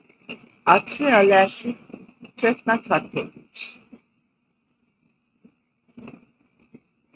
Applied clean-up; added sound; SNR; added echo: neural mask model RNNoise.